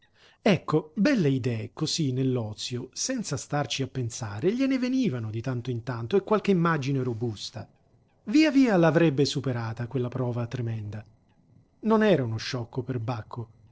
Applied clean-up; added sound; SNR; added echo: neural separator model SepFormer DNS4.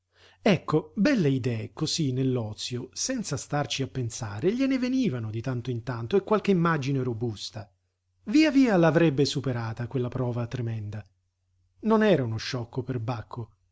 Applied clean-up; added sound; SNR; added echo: none; none; none; none.